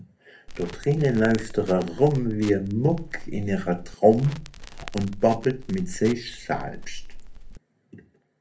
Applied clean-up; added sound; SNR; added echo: none; Crackle; 11 dB; reverberation time 0.3 s.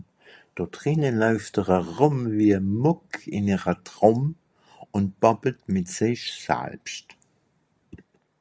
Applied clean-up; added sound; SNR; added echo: none; none; none; none.